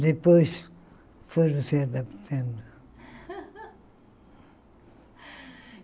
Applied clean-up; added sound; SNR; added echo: none; none; none; none.